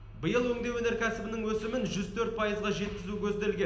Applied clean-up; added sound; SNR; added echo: none; Motor vehicle (road); 15 dB; reverberation time 0.8 s.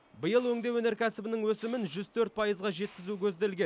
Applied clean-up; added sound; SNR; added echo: none; none; none; none.